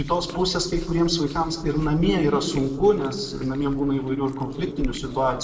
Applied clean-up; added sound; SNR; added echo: neural separator model SepFormer DNS4.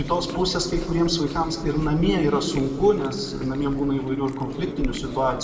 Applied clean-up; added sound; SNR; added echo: none; Chewing, mastication; 14 dB; reverberation time 1.9 s.